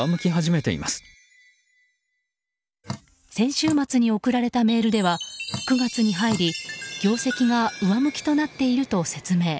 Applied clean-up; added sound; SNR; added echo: none; Drip + Chime; 14 dB; none.